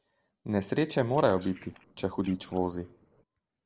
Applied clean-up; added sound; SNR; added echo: neural separator model SepFormer DNS4.